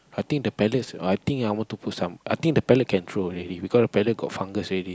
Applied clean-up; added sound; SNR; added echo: none; none; none; none.